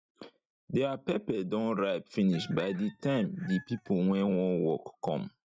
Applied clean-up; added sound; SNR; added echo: neural mask model RNNoise.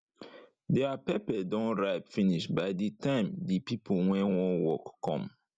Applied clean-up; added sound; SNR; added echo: none; none; none; none.